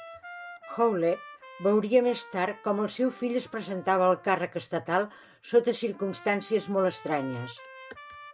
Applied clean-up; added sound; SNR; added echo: none; Trumpet; 20 dB; none.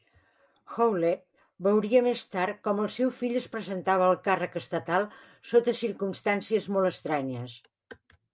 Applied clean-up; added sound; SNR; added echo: none; none; none; none.